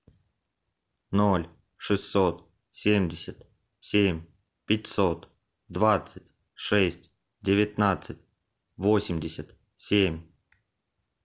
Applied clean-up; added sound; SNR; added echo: none; none; none; none.